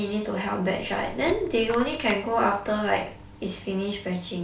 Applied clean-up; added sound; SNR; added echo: none; Coin (dropping); 14 dB; none.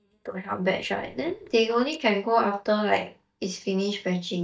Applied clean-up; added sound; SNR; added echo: neural mask model DeepFilterNet 3.